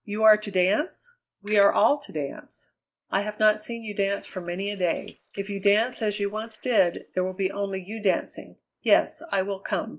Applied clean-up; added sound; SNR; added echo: neural mask model Resemble Enhance denoiser.